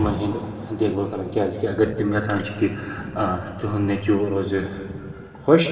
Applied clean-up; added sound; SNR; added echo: none; Rain; 14 dB; reverberation time 2.6 s.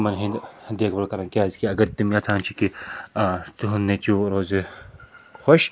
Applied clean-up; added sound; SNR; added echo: none; none; none; none.